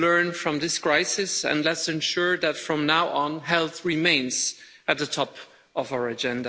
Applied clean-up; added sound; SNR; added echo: none; none; none; none.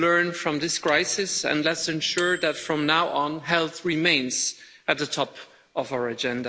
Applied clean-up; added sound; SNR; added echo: none; Microwave oven; 20 dB; none.